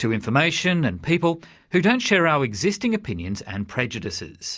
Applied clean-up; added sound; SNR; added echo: none; none; none; none.